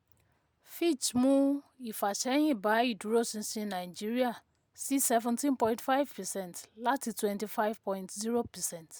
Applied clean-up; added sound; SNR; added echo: none; none; none; none.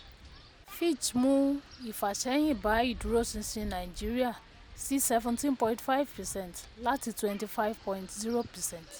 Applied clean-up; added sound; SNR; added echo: none; Wind; 16 dB; none.